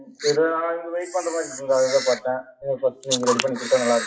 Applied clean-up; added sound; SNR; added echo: classical method WPE with log-MMSE.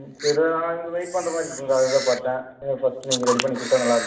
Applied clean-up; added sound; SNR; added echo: none; Camera; 9 dB; reverberation time 0.7 s.